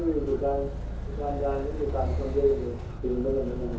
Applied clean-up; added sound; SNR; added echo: none; Motor vehicle (road); 3 dB; reverberation time 0.6 s.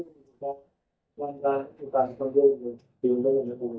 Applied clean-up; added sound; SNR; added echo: neural mask model DeepFilterNet 3.